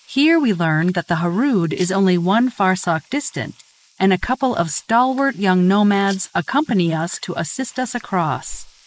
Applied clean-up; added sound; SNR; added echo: neural mask model Resemble Enhance denoiser.